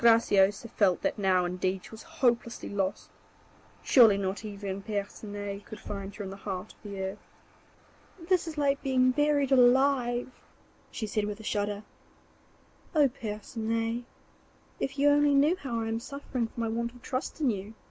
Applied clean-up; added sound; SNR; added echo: none; none; none; none.